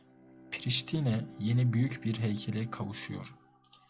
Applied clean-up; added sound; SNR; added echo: none; Bowed string instrument; 20 dB; none.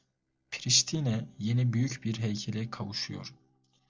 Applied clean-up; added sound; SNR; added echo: neural separator model SepFormer DNS4.